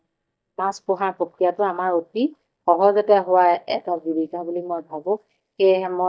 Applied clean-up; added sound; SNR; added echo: neural mask model DeepFilterNet 3.